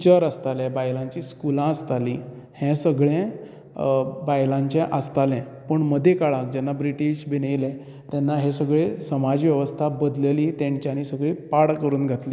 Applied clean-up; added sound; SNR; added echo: none; none; none; none.